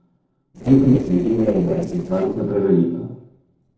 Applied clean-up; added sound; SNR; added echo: neural separator model SepFormer DNS4.